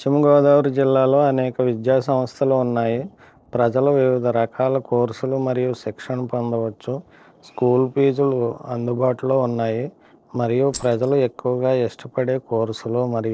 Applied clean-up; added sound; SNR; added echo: neural separator model SepFormer DNS4.